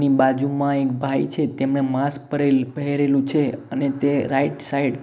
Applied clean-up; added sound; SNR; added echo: none; none; none; none.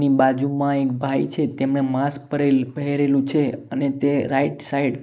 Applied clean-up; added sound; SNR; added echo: neural mask model Resemble Enhance denoiser.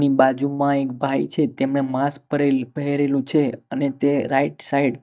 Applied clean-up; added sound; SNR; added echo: neural mask model DeepFilterNet 3.